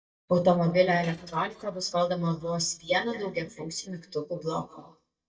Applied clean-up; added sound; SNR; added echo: neural mask model DeepFilterNet 3.